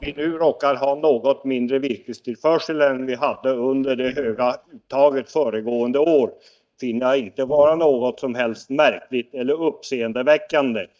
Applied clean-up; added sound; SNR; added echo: neural mask model DeepFilterNet 3.